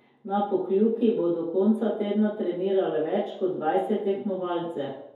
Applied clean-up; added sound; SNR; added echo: none; none; none; reverberation time 2.3 s.